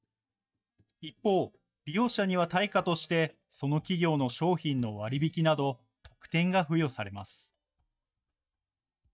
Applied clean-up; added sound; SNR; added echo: neural mask model DeepFilterNet 3.